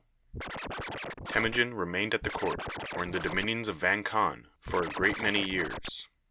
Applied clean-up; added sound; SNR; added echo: none; Scratching (performance technique); 6 dB; none.